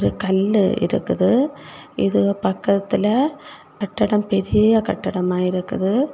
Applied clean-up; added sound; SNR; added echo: none; none; none; none.